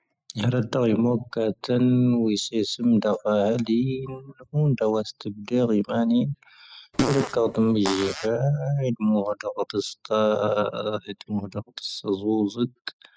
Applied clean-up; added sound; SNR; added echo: classical method spectral subtraction.